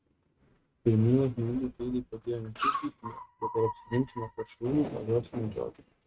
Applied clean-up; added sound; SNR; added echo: neural mask model RNNoise.